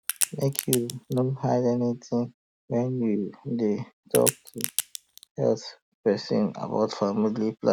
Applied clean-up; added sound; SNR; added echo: none; Crack; 5 dB; none.